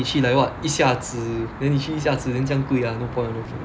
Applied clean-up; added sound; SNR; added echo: none; Traffic noise, roadway noise; 12 dB; none.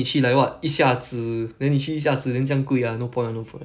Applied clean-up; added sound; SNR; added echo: none; none; none; none.